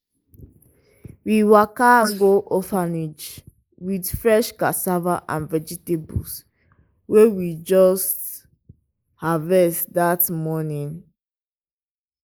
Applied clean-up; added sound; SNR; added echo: neural mask model Resemble Enhance denoiser.